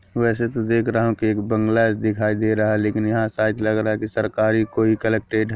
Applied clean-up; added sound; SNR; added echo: none; none; none; none.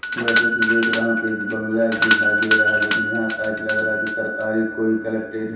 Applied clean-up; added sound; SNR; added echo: none; Doorbell; -2 dB; reverberation time 0.7 s.